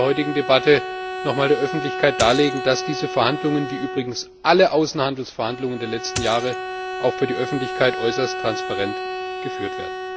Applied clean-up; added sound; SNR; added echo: none; Bowed string instrument + Coin (dropping); 7 dB; none.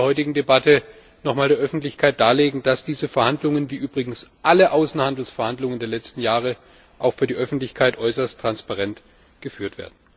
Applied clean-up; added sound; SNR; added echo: none; none; none; none.